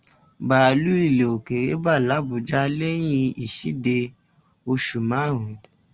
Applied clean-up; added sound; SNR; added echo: none; none; none; none.